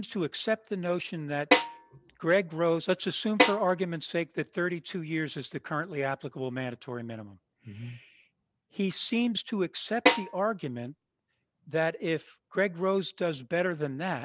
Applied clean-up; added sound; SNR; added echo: none; Snare drum; -2 dB; none.